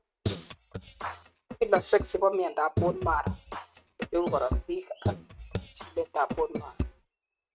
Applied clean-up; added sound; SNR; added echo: neural mask model RNNoise.